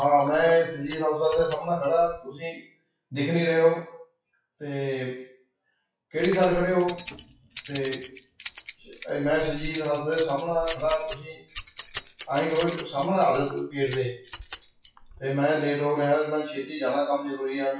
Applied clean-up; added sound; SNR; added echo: classical method WPE with log-MMSE.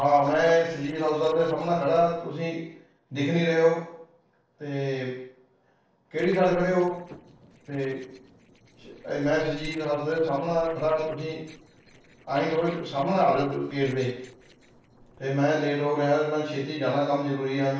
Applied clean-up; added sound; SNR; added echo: neural separator model SepFormer DNS4.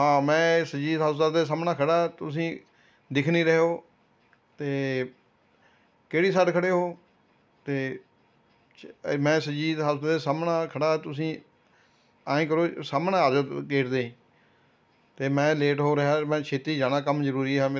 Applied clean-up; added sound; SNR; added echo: none; none; none; none.